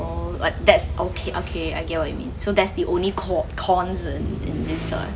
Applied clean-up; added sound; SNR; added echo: none; none; none; none.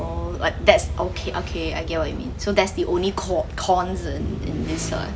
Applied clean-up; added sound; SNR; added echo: none; Wind; 19 dB; none.